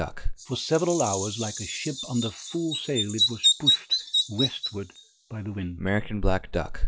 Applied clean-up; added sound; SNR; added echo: classical method log-MMSE.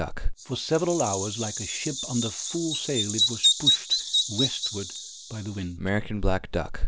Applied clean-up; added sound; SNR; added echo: none; Bird vocalization, bird call, bird song; -4 dB; none.